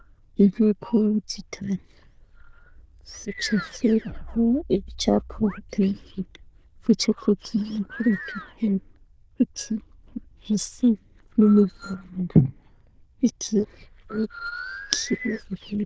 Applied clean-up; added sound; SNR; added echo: neural diffusion model UNIVERSE++.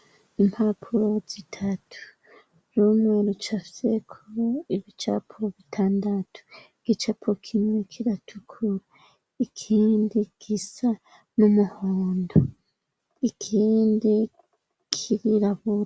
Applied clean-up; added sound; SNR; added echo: none; none; none; none.